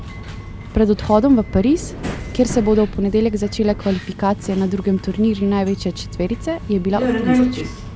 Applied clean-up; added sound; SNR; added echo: none; Subway, metro, underground; 7 dB; none.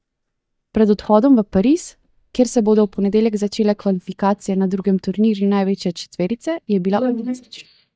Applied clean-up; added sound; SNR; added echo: neural mask model DeepFilterNet 3.